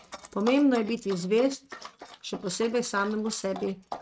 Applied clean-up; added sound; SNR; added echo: neural mask model RNNoise.